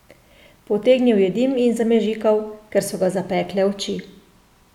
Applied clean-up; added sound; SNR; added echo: none; none; none; none.